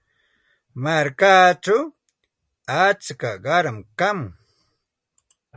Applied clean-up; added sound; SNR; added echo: none; none; none; none.